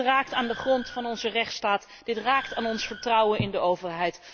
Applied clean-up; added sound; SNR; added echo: none; Car; 16 dB; none.